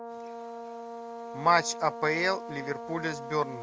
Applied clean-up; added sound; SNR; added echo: none; Brass instrument; 9 dB; none.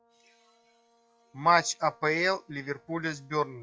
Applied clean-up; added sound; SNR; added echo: classical method log-MMSE.